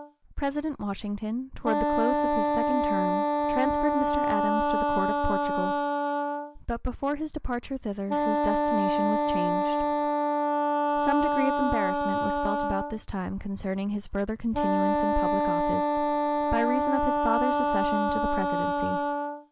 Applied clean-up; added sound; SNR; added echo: none; Wind instrument, woodwind instrument; -4 dB; none.